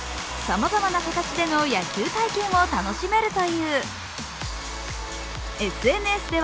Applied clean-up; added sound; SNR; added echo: none; Traffic noise, roadway noise; 13 dB; none.